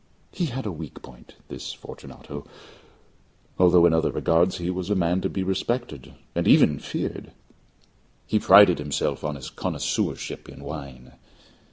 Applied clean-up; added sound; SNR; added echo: none; none; none; none.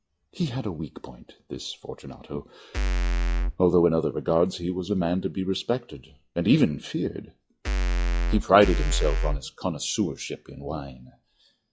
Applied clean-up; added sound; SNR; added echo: classical method log-MMSE.